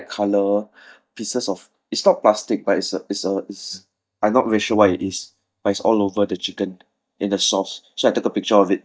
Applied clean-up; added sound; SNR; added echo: neural mask model DeepFilterNet 3.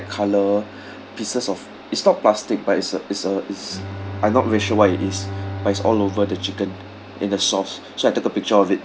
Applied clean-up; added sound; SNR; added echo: none; Bowed string instrument; 12 dB; none.